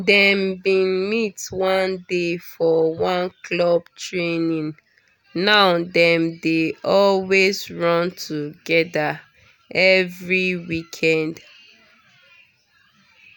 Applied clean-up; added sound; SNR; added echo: none; none; none; none.